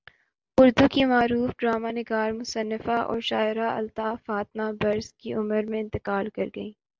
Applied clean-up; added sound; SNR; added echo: none; none; none; none.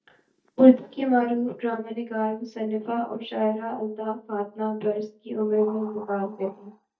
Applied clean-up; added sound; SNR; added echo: neural mask model DeepFilterNet 3.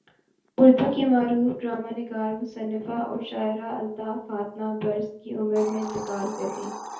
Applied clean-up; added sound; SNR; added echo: none; Hiss; 18 dB; reverberation time 0.5 s.